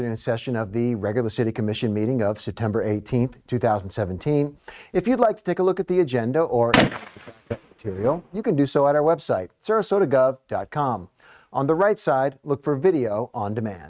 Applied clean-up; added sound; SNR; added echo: neural mask model RNNoise.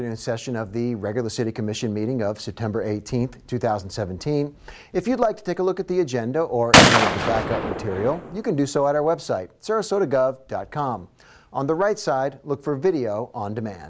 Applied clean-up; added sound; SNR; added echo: none; Gunshot, gunfire; -5 dB; none.